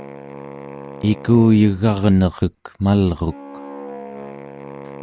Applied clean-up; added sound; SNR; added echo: none; Wind instrument, woodwind instrument; 17 dB; none.